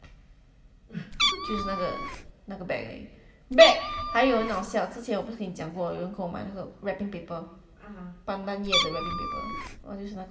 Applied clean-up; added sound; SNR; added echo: none; Meow; 1 dB; reverberation time 0.8 s.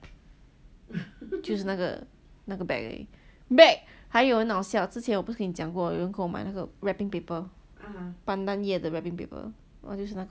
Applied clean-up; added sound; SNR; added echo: none; none; none; none.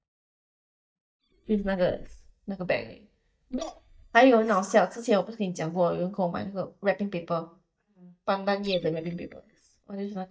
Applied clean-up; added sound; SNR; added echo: neural mask model DeepFilterNet 3.